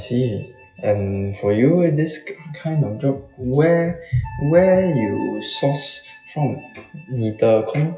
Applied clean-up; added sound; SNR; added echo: classical method WPE with log-MMSE.